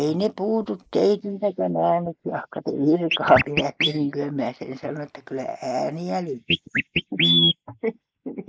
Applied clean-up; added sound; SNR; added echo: neural mask model Resemble Enhance denoiser.